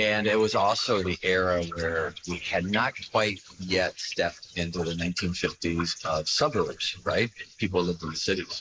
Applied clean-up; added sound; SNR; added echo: neural mask model Resemble Enhance denoiser.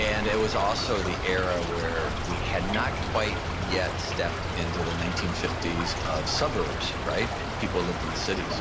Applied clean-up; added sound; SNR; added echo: none; Stream / Trickle, dribble; 0 dB; none.